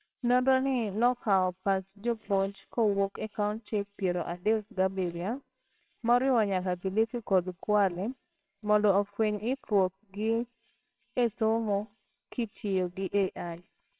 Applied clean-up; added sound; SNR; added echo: neural separator model SepFormer WHAMR!.